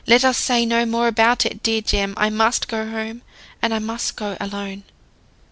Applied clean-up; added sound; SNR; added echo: none; none; none; none.